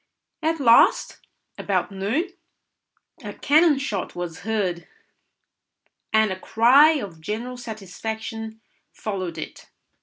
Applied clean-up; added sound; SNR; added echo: none; none; none; none.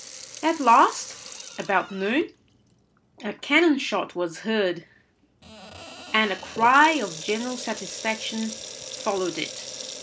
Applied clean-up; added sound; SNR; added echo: none; Sink (filling or washing) / Water tap, faucet; 15 dB; none.